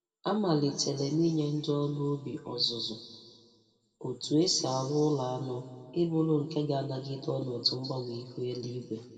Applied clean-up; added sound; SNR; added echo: none; none; none; reverberation time 2.0 s.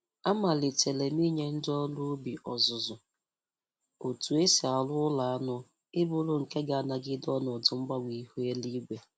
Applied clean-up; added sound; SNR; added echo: none; none; none; none.